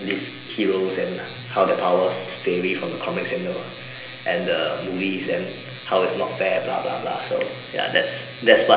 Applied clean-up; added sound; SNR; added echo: none; none; none; reverberation time 1.4 s.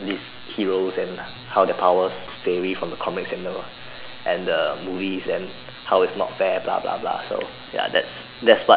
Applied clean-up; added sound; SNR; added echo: none; none; none; none.